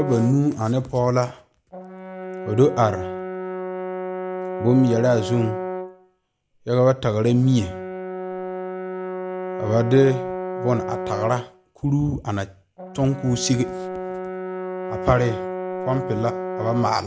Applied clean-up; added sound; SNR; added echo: none; Brass instrument; 8 dB; none.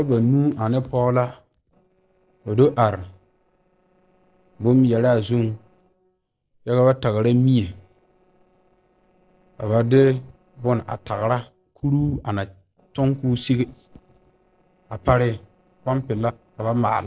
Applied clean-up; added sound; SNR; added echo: neural separator model SepFormer DNS4.